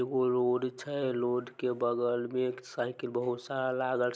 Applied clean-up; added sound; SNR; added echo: none; none; none; none.